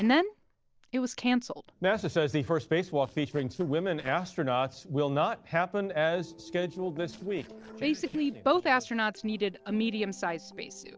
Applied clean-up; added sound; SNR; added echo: neural separator model SepFormer DNS4.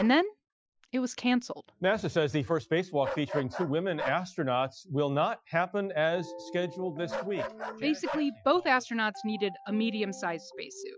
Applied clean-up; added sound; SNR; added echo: classical method Wiener filter.